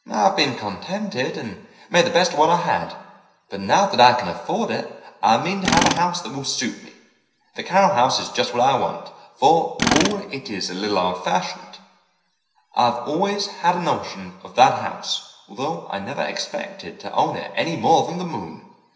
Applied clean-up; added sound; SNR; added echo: none; Tools; 6 dB; reverberation time 0.9 s.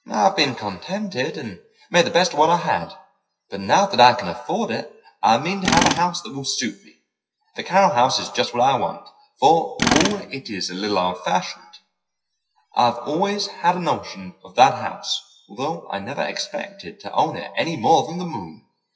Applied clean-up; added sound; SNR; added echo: classical method WPE with log-MMSE.